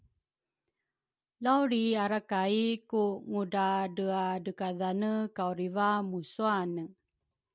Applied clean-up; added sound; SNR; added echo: none; none; none; none.